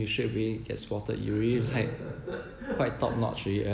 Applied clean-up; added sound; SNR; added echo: none; none; none; none.